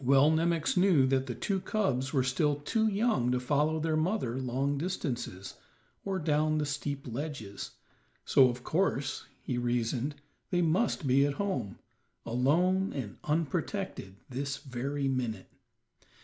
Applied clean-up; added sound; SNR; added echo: none; none; none; none.